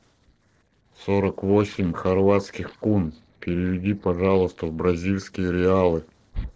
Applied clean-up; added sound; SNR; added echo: neural separator model SepFormer DNS4.